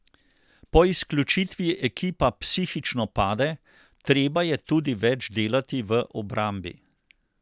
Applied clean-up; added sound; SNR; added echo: none; none; none; none.